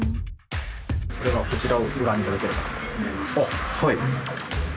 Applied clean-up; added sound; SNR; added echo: none; none; none; none.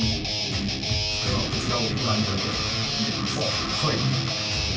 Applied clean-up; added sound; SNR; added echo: none; Guitar; -1 dB; reverberation time 0.3 s.